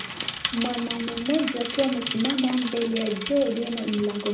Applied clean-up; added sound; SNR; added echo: none; Bicycle; 5 dB; reverberation time 0.4 s.